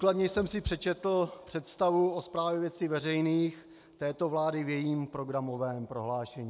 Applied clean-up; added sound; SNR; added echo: none; none; none; none.